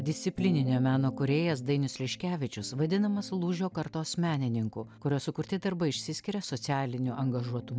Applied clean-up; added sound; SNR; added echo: none; none; none; none.